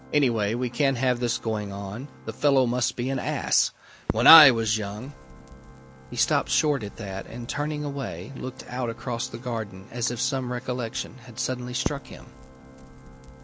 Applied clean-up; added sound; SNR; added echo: none; Organ + Crackle; 16 dB; none.